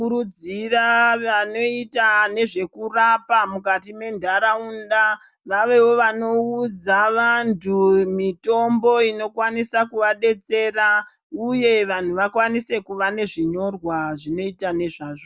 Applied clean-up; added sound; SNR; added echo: none; none; none; none.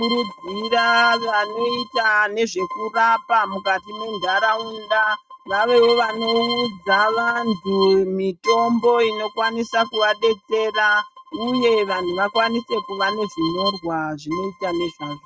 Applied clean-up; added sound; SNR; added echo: neural mask model RNNoise.